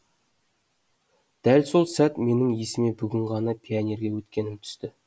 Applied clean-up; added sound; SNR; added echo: none; none; none; none.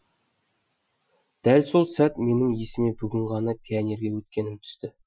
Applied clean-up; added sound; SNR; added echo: classical method Wiener filter.